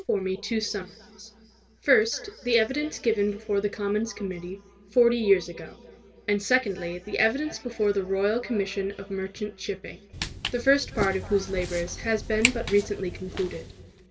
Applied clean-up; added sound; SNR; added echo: none; Walk, footsteps; 7 dB; reverberation time 2.3 s.